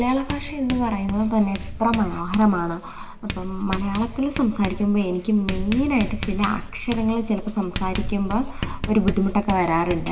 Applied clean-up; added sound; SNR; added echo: none; Writing; 7 dB; reverberation time 1.4 s.